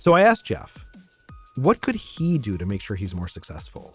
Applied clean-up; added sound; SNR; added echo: none; none; none; none.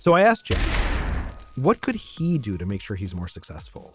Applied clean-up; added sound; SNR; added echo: none; Boom; 5 dB; none.